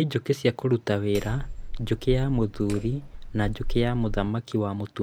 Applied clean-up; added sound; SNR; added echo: none; Hammer; 5 dB; none.